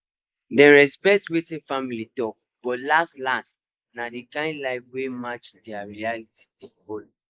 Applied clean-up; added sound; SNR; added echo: neural mask model Resemble Enhance denoiser.